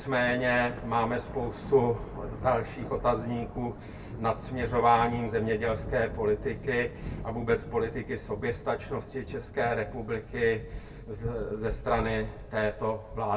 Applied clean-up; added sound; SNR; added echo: none; Thunder; 11 dB; reverberation time 0.2 s.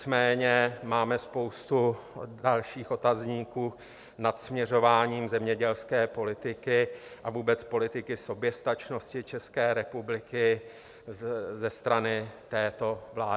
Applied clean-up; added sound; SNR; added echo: none; none; none; none.